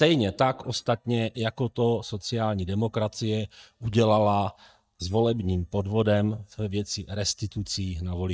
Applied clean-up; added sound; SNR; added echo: neural mask model DeepFilterNet 3.